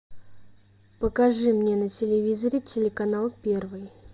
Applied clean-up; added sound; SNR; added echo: none; none; none; none.